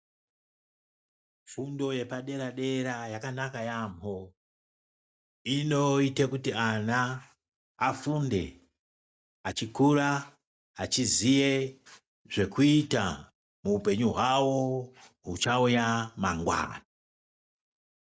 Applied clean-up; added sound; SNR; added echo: none; none; none; none.